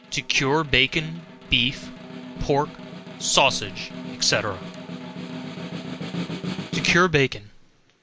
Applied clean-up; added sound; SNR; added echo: none; Snare drum; 10 dB; none.